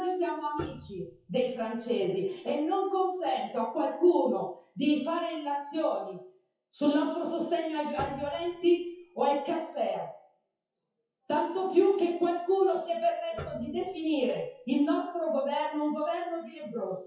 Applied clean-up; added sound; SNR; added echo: classical method WPE with log-MMSE.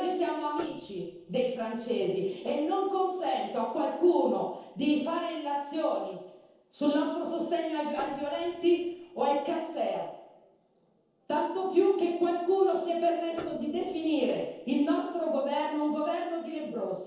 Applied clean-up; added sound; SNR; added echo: neural separator model SepFormer DNS4.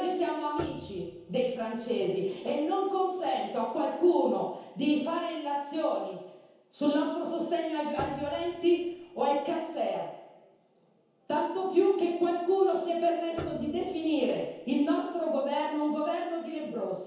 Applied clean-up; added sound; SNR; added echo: none; Piano; 16 dB; reverberation time 0.9 s.